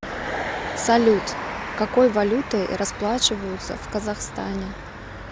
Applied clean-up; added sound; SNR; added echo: none; none; none; none.